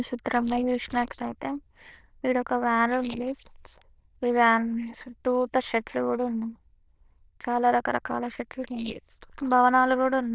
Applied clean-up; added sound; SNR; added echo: neural diffusion model UNIVERSE++.